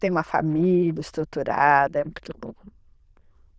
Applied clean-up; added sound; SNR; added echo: neural diffusion model UNIVERSE++.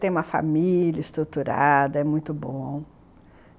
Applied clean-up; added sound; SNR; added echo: none; none; none; none.